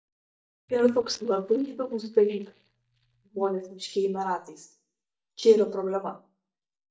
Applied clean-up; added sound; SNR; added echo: neural mask model DeepFilterNet 3.